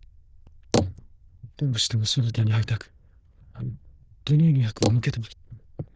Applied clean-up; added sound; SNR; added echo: neural diffusion model UNIVERSE++.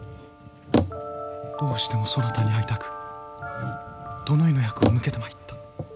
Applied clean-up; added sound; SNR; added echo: none; Bicycle; 4 dB; none.